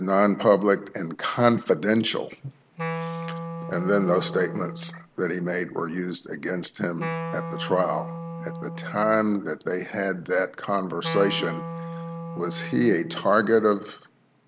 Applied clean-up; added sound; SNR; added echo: none; Wind instrument, woodwind instrument; 10 dB; none.